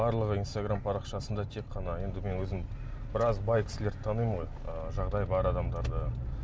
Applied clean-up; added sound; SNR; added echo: none; none; none; none.